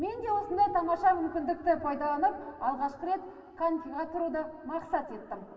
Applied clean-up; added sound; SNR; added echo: none; none; none; reverberation time 2.7 s.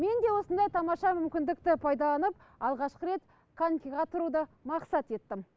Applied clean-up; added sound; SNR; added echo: none; none; none; none.